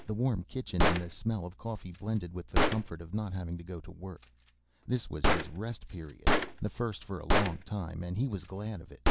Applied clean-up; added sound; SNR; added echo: none; Gunshot, gunfire; -3 dB; none.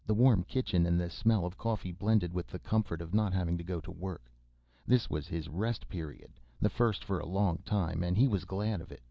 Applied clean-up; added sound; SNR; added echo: none; none; none; none.